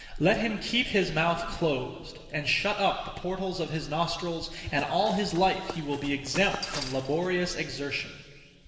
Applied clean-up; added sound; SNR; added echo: none; Run; 12 dB; reverberation time 2.7 s.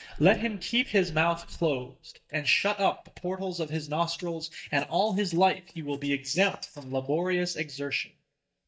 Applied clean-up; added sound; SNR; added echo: neural mask model DeepFilterNet 3.